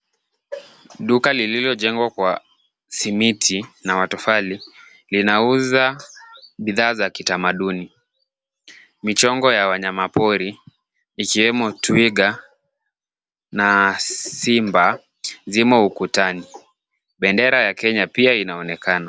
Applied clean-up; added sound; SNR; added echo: none; none; none; none.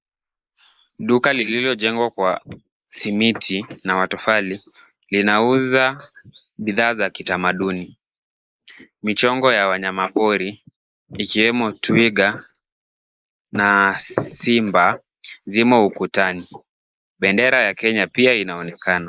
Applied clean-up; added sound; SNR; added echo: neural mask model Resemble Enhance denoiser.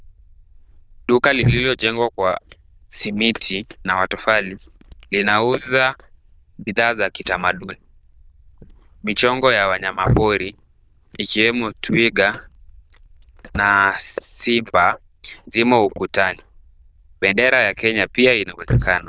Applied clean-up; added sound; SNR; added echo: neural diffusion model UNIVERSE++.